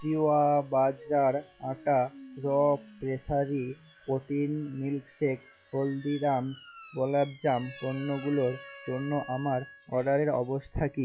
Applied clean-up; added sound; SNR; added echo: classical method log-MMSE.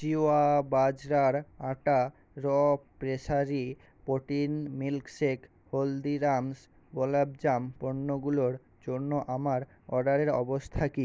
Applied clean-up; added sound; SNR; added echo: none; none; none; none.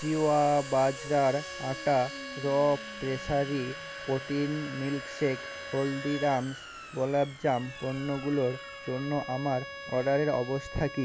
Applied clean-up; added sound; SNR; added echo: none; Domestic sounds, home sounds + Bowed string instrument; 12 dB; none.